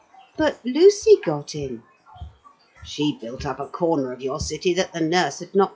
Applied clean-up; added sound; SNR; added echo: classical method log-MMSE.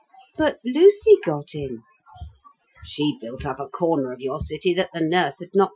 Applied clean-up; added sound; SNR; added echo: classical method Wiener filter.